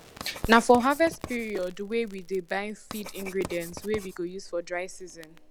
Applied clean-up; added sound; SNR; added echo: none; Writing + Crackle; 14 dB; none.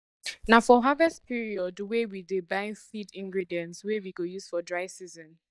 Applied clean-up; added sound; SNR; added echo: neural mask model DeepFilterNet 3.